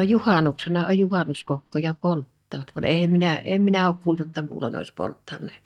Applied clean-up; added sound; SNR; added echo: neural mask model DeepFilterNet 3.